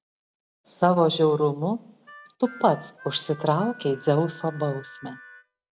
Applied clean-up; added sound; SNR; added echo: none; Harmonica; 20 dB; none.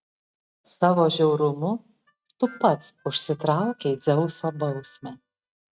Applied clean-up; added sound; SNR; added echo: neural mask model RNNoise.